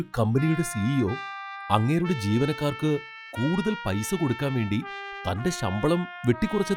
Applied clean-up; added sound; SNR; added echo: classical method log-MMSE.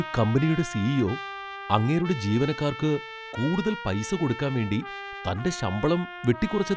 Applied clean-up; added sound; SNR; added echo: none; Trumpet; 12 dB; none.